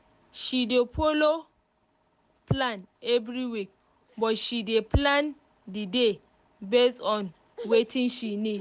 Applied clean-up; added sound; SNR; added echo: none; none; none; none.